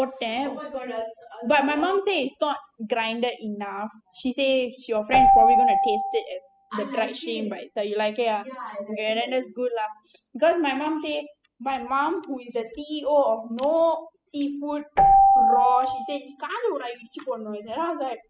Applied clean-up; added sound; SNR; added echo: classical method spectral subtraction.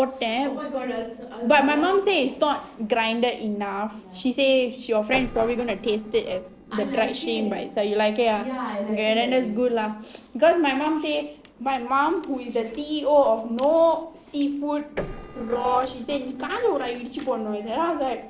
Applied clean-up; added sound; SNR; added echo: neural separator model SepFormer DNS4.